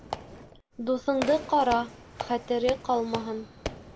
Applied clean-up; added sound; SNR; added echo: none; Squeak / Walk, footsteps; 11 dB; none.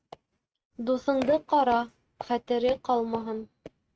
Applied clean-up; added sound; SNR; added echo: neural mask model RNNoise.